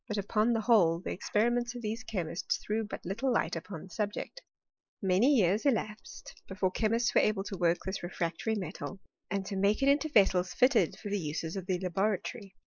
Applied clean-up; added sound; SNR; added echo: neural mask model Resemble Enhance denoiser.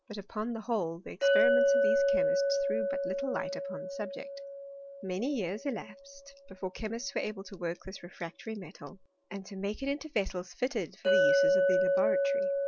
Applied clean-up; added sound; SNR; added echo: none; Chink, clink; -5 dB; none.